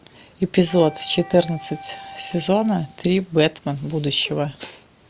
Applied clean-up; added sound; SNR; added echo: none; Wind instrument, woodwind instrument; 19 dB; none.